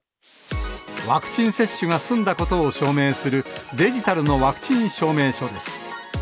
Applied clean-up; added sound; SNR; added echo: none; none; none; none.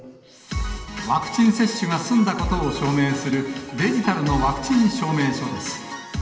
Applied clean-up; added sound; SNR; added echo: none; none; none; reverberation time 2.0 s.